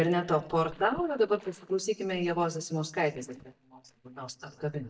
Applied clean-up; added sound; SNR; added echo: neural mask model DeepFilterNet 3.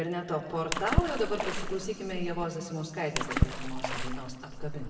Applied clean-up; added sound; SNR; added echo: none; Water / Splash, splatter; -3 dB; reverberation time 2.1 s.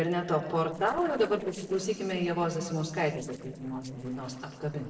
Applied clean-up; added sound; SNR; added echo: neural separator model SepFormer DNS4.